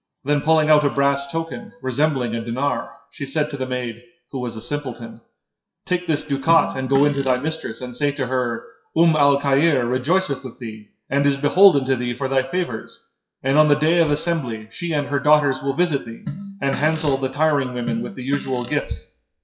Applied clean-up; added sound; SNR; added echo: classical method WPE with log-MMSE.